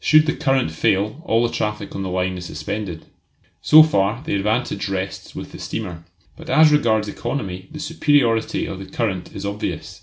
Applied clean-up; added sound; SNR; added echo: none; none; none; none.